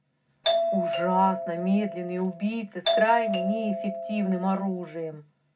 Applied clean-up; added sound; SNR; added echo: none; Doorbell; 2 dB; reverberation time 0.4 s.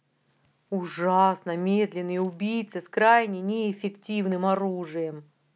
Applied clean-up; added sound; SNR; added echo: none; none; none; none.